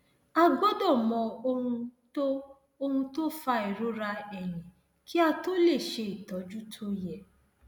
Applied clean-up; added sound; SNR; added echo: none; none; none; none.